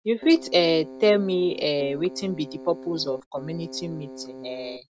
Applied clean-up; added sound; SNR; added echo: none; Keyboard (musical); 15 dB; none.